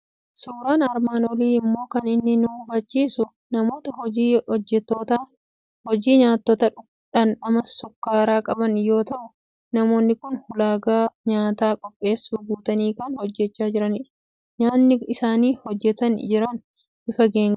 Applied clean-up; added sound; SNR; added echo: none; none; none; none.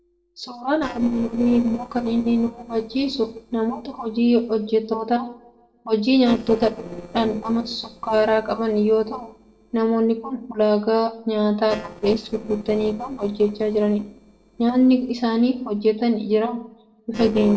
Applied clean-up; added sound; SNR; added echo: neural separator model SepFormer DNS4.